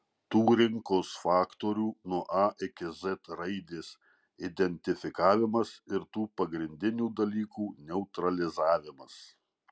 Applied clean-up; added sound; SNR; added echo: none; none; none; none.